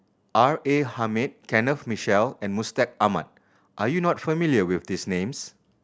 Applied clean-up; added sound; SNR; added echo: none; none; none; none.